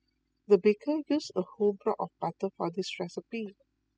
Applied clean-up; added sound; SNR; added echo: classical method spectral subtraction.